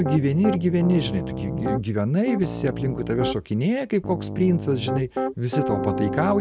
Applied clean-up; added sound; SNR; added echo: none; Piano; 6 dB; none.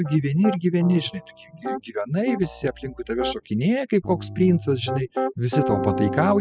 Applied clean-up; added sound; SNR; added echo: classical method spectral subtraction.